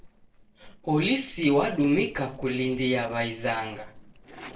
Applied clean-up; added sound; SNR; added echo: neural separator model SepFormer DNS4.